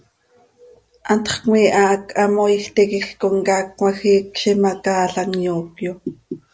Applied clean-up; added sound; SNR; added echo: none; none; none; none.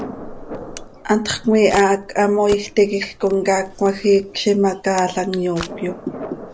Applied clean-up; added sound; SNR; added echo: none; Camera + Thunder; 16 dB; none.